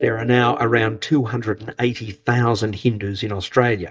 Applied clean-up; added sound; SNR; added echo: neural mask model DeepFilterNet 3.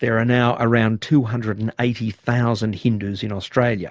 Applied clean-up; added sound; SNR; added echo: none; none; none; none.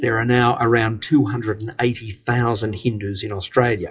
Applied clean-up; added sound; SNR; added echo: classical method WPE with log-MMSE.